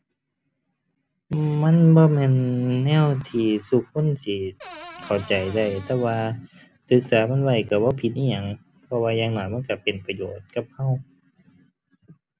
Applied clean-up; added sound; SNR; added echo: none; Cupboard open or close / Door; 19 dB; none.